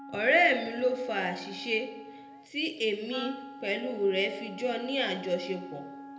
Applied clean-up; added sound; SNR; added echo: none; Wind instrument, woodwind instrument; 14 dB; reverberation time 0.8 s.